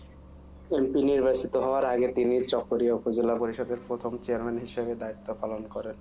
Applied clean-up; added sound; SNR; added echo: none; Bus; 20 dB; none.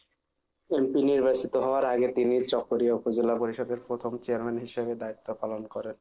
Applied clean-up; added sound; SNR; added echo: neural separator model SepFormer DNS4.